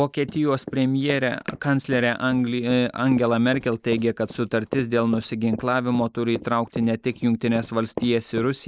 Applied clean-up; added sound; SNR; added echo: neural mask model Resemble Enhance denoiser.